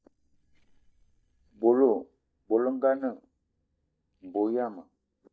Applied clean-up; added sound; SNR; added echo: neural mask model DeepFilterNet 3.